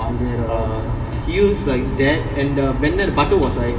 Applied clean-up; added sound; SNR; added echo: none; none; none; reverberation time 2.4 s.